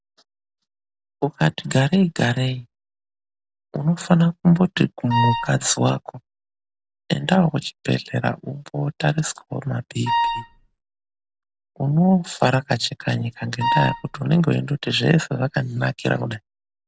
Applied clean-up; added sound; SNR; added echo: none; Wind instrument, woodwind instrument; 2 dB; none.